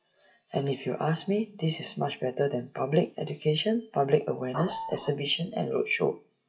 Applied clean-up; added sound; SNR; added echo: classical method WPE with log-MMSE.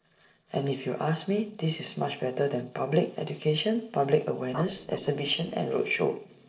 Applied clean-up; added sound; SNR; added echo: neural separator model SepFormer DNS4.